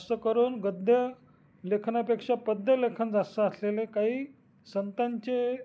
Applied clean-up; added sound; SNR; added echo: none; none; none; none.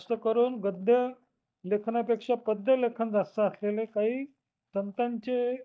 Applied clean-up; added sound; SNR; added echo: neural mask model DeepFilterNet 3.